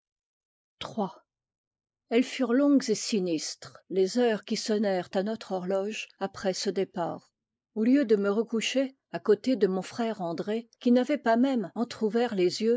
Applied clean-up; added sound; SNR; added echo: neural mask model Resemble Enhance denoiser.